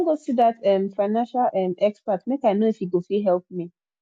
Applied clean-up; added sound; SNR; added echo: none; none; none; none.